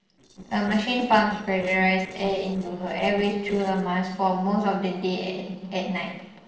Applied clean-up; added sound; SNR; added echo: neural separator model SepFormer DNS4.